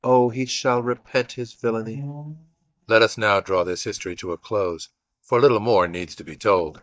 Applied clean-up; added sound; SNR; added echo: neural mask model DeepFilterNet 3.